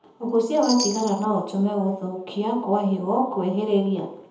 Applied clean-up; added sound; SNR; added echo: none; Chime; 10 dB; reverberation time 0.7 s.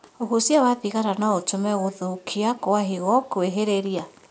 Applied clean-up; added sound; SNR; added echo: none; none; none; none.